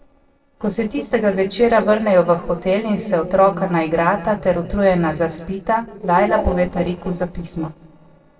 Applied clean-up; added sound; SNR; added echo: neural separator model SepFormer DNS4.